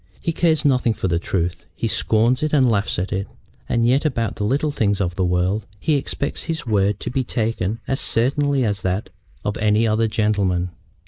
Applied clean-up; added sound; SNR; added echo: neural mask model Resemble Enhance denoiser.